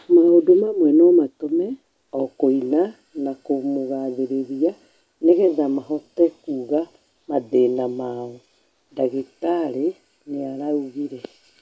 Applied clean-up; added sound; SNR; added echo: none; none; none; none.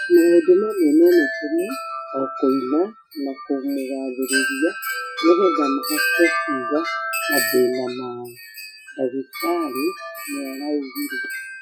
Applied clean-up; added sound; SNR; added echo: classical method Wiener filter.